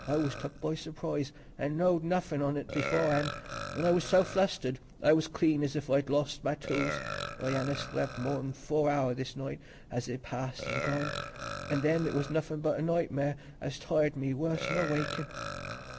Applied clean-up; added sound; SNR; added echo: none; Burping, eructation; 10 dB; none.